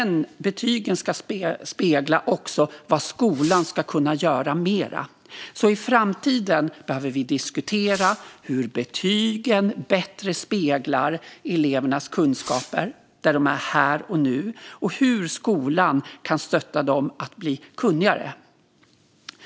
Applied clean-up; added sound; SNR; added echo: none; Fireworks; 17 dB; none.